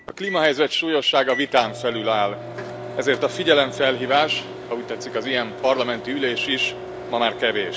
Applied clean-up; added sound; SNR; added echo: none; Microwave oven; 11 dB; none.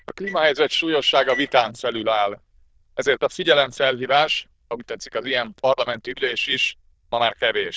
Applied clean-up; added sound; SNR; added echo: neural diffusion model UNIVERSE++.